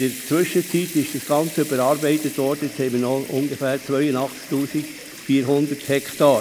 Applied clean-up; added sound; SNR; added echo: none; Sink (filling or washing) / Water tap, faucet / Liquid; 14 dB; none.